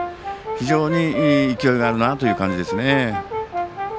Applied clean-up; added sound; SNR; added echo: none; Brass instrument; 5 dB; none.